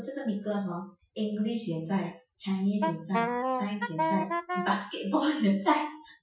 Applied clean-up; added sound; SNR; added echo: classical method Wiener filter.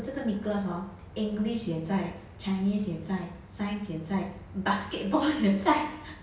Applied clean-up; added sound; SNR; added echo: none; none; none; none.